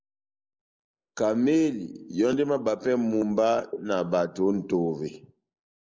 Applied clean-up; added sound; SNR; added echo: neural mask model Resemble Enhance denoiser.